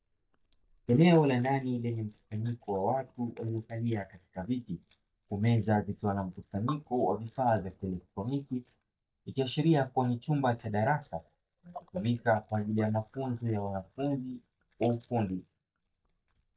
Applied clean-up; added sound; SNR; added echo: neural mask model DeepFilterNet 3.